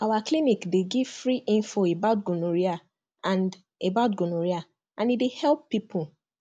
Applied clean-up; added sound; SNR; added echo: none; none; none; none.